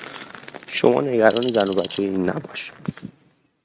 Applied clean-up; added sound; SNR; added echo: neural mask model RNNoise.